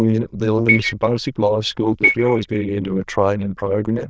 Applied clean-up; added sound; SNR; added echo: neural diffusion model UNIVERSE++.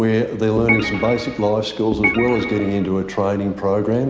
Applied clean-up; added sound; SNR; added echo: none; Organ; 5 dB; none.